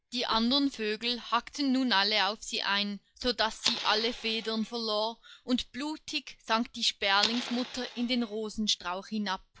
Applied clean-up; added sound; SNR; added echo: classical method log-MMSE.